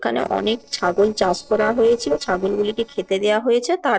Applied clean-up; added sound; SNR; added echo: neural separator model SepFormer DNS4.